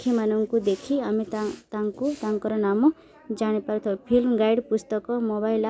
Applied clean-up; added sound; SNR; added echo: none; none; none; none.